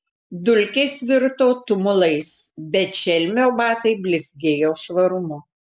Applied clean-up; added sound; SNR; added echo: none; none; none; none.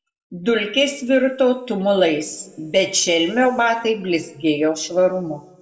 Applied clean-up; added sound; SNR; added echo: none; none; none; reverberation time 0.6 s.